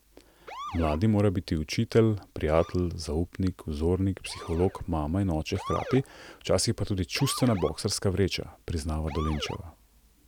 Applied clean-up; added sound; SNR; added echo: none; Motor vehicle (road) / Siren; 16 dB; none.